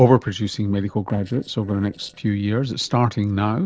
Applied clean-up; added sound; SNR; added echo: neural separator model SepFormer DNS4.